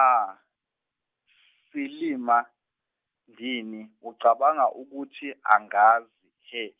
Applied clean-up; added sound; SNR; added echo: none; none; none; none.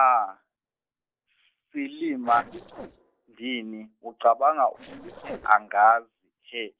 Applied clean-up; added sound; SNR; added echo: neural separator model SepFormer DNS4.